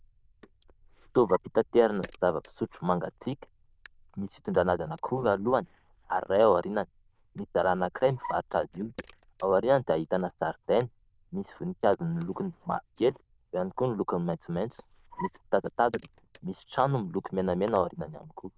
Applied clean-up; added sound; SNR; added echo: neural diffusion model UNIVERSE++.